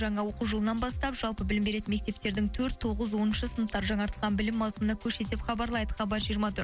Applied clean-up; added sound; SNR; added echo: none; none; none; none.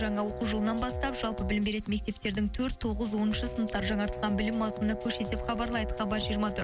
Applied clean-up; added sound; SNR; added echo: none; Brass instrument; 10 dB; none.